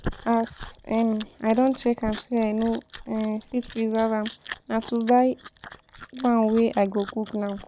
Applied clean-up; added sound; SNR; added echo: none; Chewing, mastication; 16 dB; none.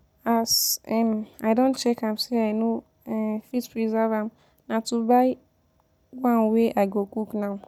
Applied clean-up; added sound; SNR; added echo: none; none; none; none.